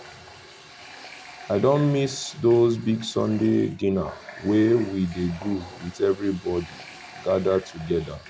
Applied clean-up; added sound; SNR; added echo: none; Water tap, faucet; 19 dB; none.